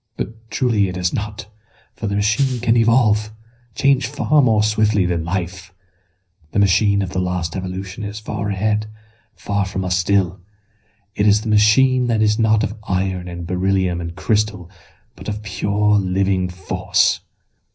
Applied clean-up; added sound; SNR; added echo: none; Rattle (instrument); 19 dB; reverberation time 0.4 s.